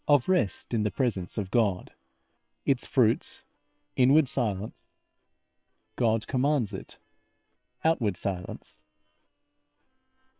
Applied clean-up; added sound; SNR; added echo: neural separator model SepFormer WHAM!.